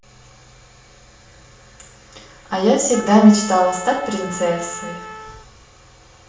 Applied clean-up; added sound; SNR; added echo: none; Trumpet; 14 dB; reverberation time 0.5 s.